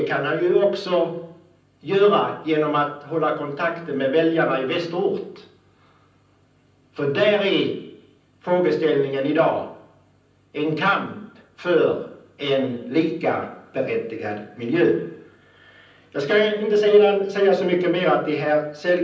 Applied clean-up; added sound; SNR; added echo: none; none; none; reverberation time 0.6 s.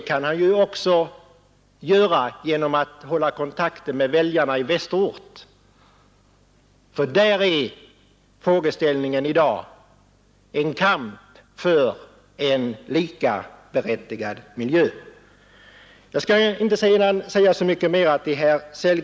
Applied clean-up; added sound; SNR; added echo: none; none; none; none.